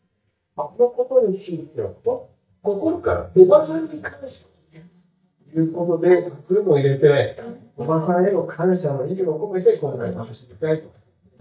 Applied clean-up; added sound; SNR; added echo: neural mask model DeepFilterNet 3.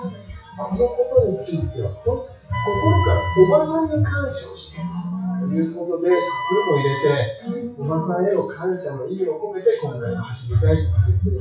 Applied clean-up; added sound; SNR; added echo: classical method WPE with log-MMSE.